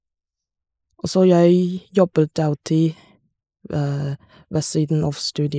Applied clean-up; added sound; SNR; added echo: neural mask model Resemble Enhance denoiser.